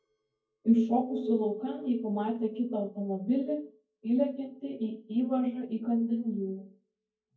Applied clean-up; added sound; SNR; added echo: neural mask model DeepFilterNet 3.